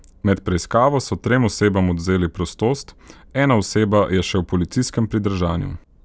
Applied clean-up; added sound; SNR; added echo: none; none; none; none.